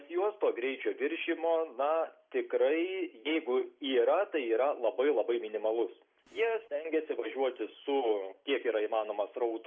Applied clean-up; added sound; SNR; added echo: none; none; none; none.